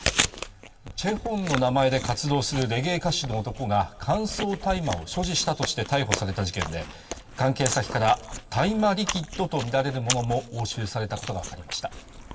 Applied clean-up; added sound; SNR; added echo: none; Chewing, mastication; 8 dB; reverberation time 1.5 s.